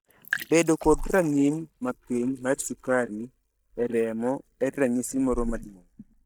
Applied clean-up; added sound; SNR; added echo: neural mask model DeepFilterNet 3.